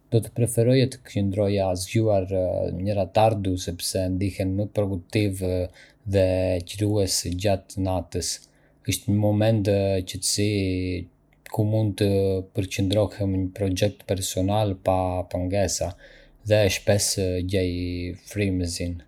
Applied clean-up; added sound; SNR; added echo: none; none; none; none.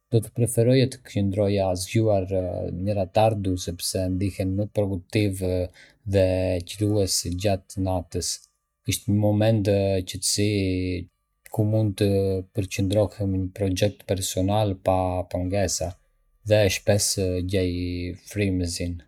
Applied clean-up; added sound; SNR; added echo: neural mask model DeepFilterNet 3.